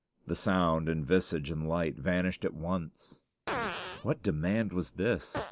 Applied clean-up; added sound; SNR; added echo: none; Fart; 12 dB; none.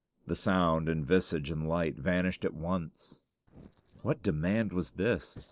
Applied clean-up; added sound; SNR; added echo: neural separator model SepFormer DNS4.